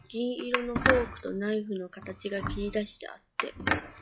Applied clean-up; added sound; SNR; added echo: classical method log-MMSE.